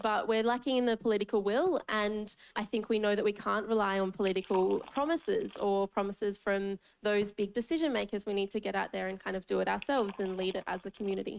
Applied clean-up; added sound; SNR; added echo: neural mask model RNNoise.